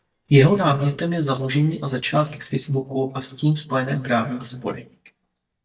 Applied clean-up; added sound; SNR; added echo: neural mask model DeepFilterNet 3.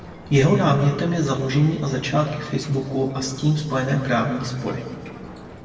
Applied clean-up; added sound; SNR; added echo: none; Ocean; 17 dB; reverberation time 2.0 s.